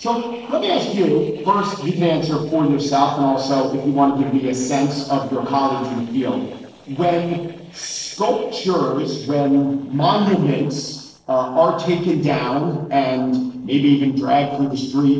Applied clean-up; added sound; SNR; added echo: neural separator model SepFormer DNS4.